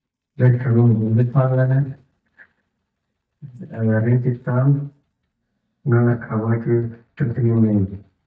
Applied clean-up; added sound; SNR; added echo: neural mask model DeepFilterNet 3.